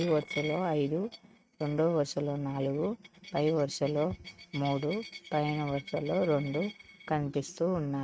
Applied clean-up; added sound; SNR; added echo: neural mask model RNNoise.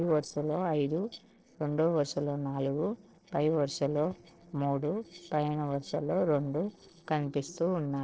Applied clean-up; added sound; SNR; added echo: neural separator model SepFormer DNS4.